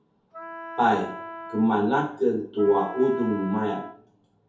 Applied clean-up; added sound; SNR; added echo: none; Wind instrument, woodwind instrument; 14 dB; reverberation time 0.5 s.